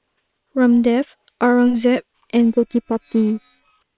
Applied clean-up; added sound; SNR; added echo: neural separator model SepFormer WHAM!.